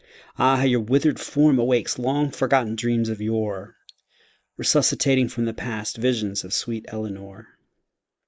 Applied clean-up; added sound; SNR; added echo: neural mask model Resemble Enhance denoiser.